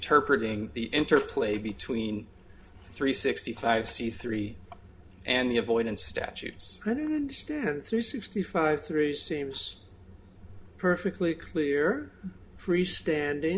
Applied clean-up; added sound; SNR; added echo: none; none; none; reverberation time 0.3 s.